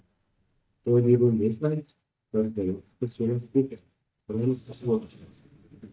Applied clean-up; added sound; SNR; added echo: neural mask model DeepFilterNet 3.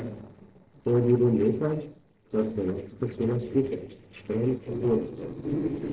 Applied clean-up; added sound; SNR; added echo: neural separator model SepFormer DNS4.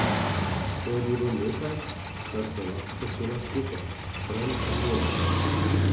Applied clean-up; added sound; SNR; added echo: none; Car; -4 dB; reverberation time 0.6 s.